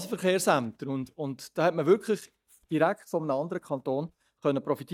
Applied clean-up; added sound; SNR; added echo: neural mask model DeepFilterNet 3.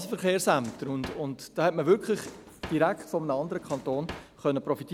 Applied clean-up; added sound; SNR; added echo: none; Drawer open or close; 17 dB; none.